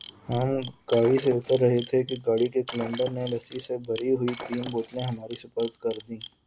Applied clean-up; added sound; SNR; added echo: none; Camera + Shatter; 14 dB; none.